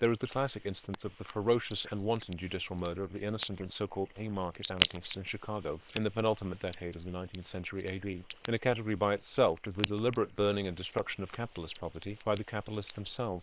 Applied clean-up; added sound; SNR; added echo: neural separator model SepFormer WHAM!.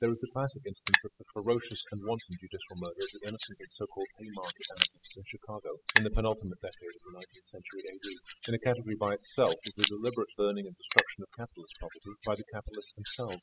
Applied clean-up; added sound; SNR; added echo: classical method spectral subtraction.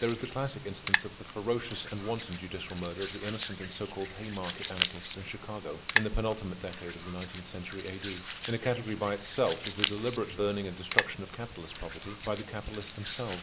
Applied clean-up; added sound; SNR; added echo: none; Hands; 3 dB; none.